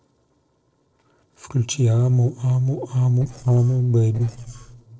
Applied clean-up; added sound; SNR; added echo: neural separator model SepFormer DNS4.